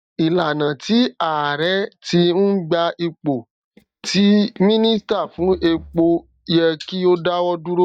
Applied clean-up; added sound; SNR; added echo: neural mask model DeepFilterNet 3.